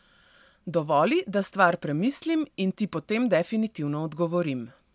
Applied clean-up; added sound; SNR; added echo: none; none; none; none.